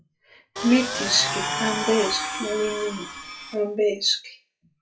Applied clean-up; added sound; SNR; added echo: classical method WPE with log-MMSE.